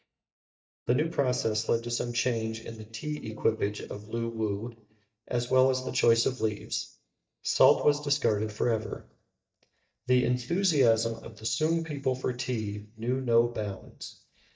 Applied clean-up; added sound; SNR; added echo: neural mask model DeepFilterNet 3.